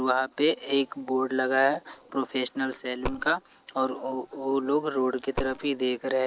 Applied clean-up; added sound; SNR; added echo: none; Coin (dropping); 12 dB; none.